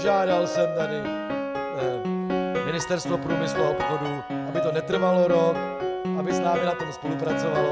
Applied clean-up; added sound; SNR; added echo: none; Piano; 1 dB; none.